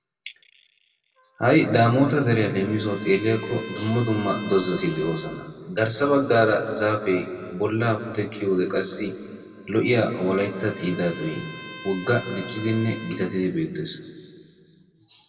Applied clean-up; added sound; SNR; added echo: none; Trumpet; 19 dB; reverberation time 2.0 s.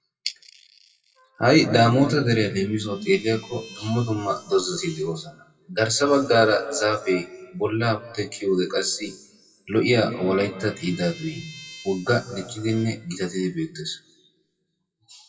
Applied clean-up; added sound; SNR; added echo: classical method WPE with log-MMSE.